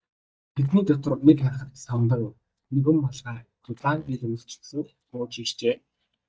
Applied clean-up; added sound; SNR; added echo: neural mask model DeepFilterNet 3.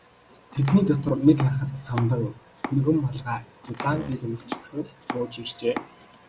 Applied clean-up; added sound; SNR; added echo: none; Domestic sounds, home sounds + Fart; 13 dB; none.